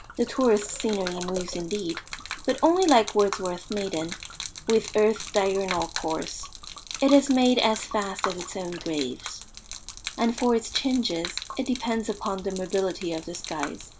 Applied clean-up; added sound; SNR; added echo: none; Gurgling / Liquid; 12 dB; none.